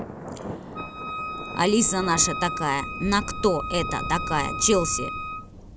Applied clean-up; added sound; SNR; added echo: none; Thunder + Wind instrument, woodwind instrument; 6 dB; none.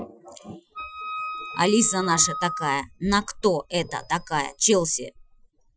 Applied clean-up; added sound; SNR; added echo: classical method Wiener filter.